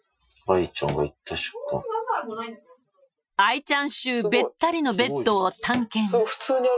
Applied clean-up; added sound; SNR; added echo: classical method Wiener filter.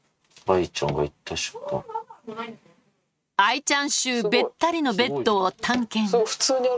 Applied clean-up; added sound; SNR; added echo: neural mask model RNNoise.